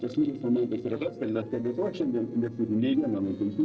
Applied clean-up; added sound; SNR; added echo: neural separator model SepFormer DNS4.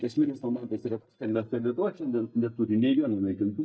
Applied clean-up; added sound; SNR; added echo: neural mask model DeepFilterNet 3.